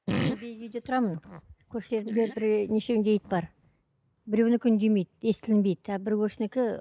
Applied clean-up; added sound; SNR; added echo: neural mask model Resemble Enhance denoiser.